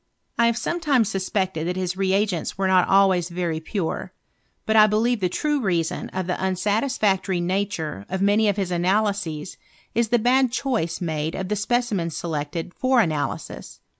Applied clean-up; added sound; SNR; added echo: none; none; none; none.